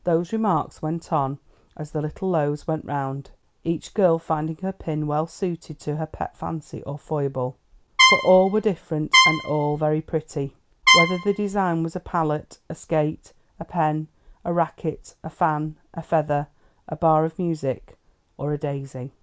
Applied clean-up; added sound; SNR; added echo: none; Trumpet; -4 dB; none.